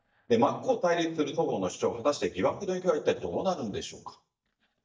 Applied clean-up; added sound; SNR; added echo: neural mask model DeepFilterNet 3.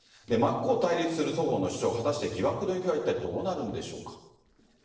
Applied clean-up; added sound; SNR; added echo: neural separator model SepFormer DNS4.